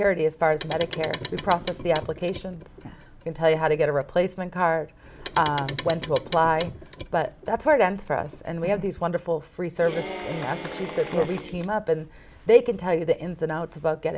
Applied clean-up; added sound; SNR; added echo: none; Clock + Applause / Cheering; 9 dB; none.